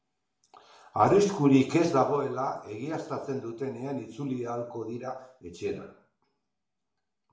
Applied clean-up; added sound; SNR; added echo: none; none; none; reverberation time 0.5 s.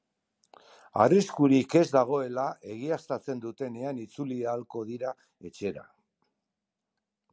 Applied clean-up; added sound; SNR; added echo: none; none; none; none.